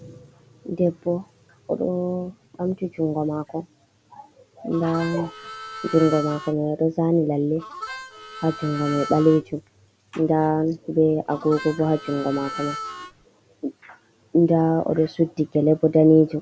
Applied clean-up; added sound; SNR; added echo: none; Harmonica; 12 dB; none.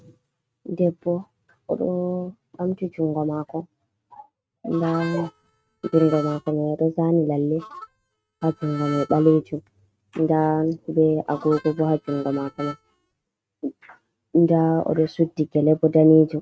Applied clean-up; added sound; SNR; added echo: neural mask model RNNoise.